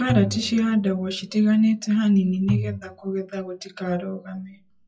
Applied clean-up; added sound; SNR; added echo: classical method WPE with log-MMSE.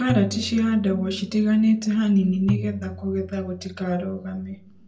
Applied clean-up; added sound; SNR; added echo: none; Tabla; 12 dB; reverberation time 0.3 s.